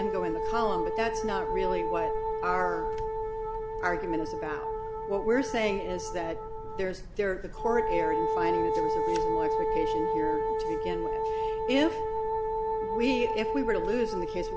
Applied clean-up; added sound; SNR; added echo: none; Wind instrument, woodwind instrument; -1 dB; none.